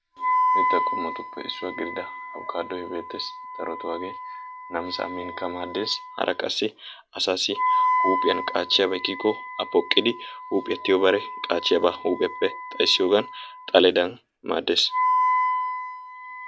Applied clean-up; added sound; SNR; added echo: none; Wind instrument, woodwind instrument; 3 dB; none.